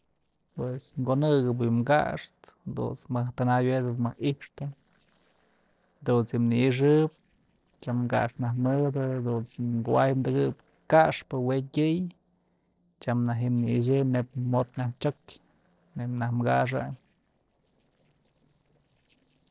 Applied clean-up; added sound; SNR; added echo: neural separator model SepFormer DNS4.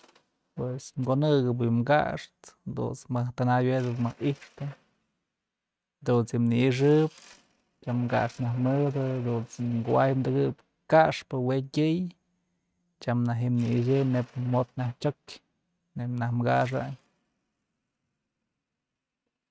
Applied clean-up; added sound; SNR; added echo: neural mask model RNNoise.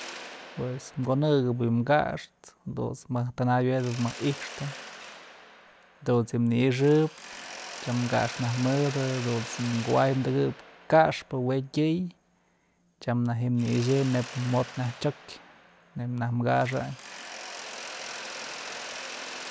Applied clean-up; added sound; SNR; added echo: none; Mechanisms; 14 dB; none.